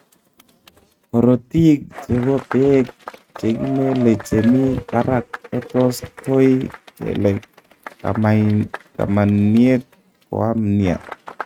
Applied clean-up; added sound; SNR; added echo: neural mask model RNNoise.